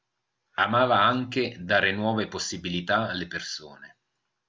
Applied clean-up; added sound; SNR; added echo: none; none; none; none.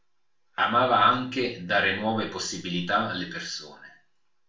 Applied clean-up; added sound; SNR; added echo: none; none; none; reverberation time 0.4 s.